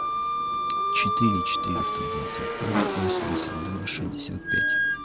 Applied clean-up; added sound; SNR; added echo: none; Motorcycle / Engine + Wind instrument, woodwind instrument; -4 dB; none.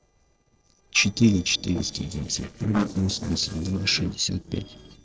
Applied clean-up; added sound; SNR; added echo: neural separator model SepFormer DNS4.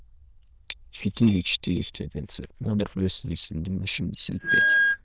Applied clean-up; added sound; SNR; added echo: neural diffusion model UNIVERSE++.